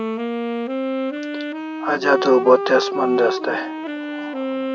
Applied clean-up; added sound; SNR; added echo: none; Wind instrument, woodwind instrument; 3 dB; none.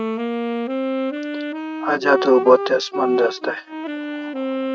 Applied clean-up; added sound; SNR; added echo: neural mask model RNNoise.